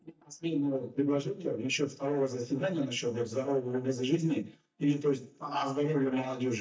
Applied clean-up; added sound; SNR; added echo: neural mask model DeepFilterNet 3.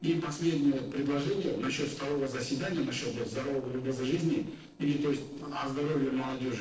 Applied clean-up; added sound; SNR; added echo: neural separator model SepFormer DNS4.